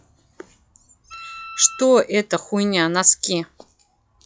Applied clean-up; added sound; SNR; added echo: classical method log-MMSE.